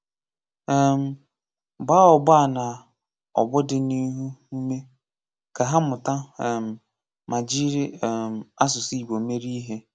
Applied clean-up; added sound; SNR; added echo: none; none; none; none.